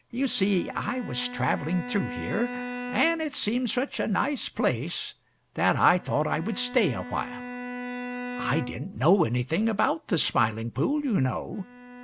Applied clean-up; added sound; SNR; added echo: none; Bowed string instrument; 12 dB; none.